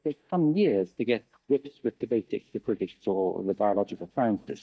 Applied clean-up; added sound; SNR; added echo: neural mask model DeepFilterNet 3.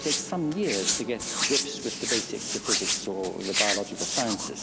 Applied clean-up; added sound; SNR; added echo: none; Hands; -1 dB; none.